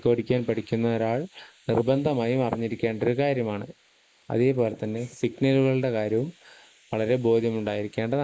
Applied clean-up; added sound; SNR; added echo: neural mask model Resemble Enhance denoiser.